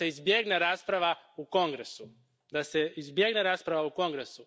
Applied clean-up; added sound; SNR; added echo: none; none; none; none.